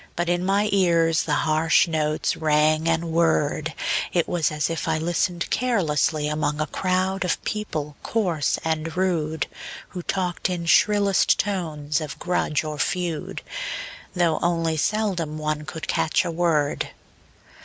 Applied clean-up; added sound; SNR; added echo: none; none; none; none.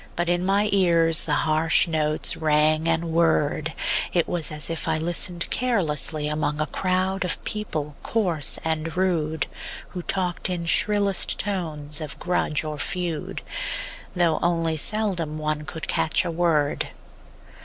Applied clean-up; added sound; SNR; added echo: none; Bus; 17 dB; none.